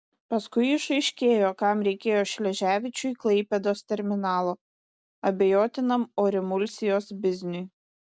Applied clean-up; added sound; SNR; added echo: none; none; none; none.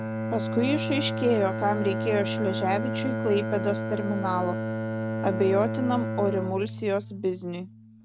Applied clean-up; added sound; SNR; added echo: none; Bowed string instrument; 3 dB; none.